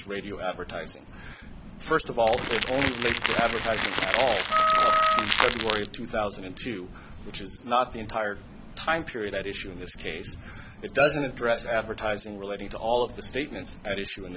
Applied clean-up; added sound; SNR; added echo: none; Wind instrument, woodwind instrument + Crackle; -4 dB; none.